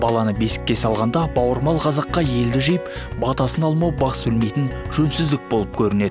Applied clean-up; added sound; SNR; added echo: none; none; none; none.